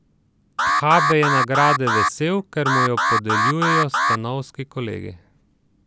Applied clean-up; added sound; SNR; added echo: none; Alarm; -3 dB; none.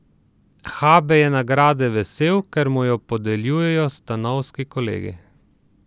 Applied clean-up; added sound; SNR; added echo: none; none; none; none.